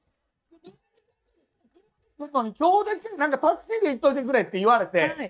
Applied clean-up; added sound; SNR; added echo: neural mask model DeepFilterNet 3.